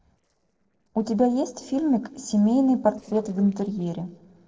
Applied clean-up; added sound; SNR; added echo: neural separator model SepFormer DNS4.